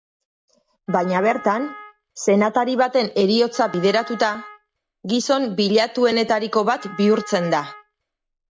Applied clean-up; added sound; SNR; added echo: none; Wind instrument, woodwind instrument; 18 dB; none.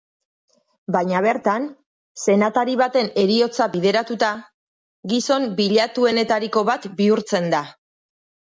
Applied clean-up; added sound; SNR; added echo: none; none; none; none.